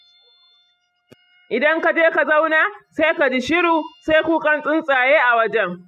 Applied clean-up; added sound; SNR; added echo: classical method spectral subtraction.